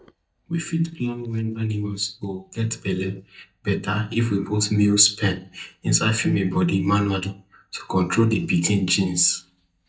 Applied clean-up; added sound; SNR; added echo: neural mask model DeepFilterNet 3.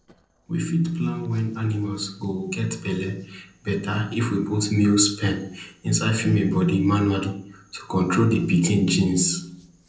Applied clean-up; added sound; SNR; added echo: neural separator model SepFormer DNS4.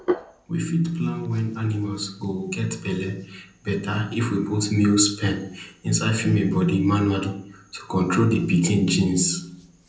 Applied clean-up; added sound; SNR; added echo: none; Hands; 17 dB; reverberation time 0.6 s.